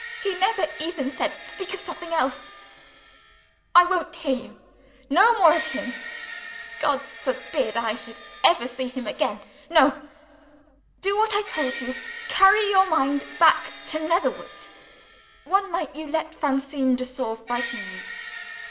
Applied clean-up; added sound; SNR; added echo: none; Screech; 13 dB; reverberation time 2.3 s.